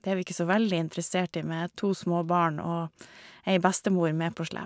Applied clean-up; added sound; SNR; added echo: none; none; none; none.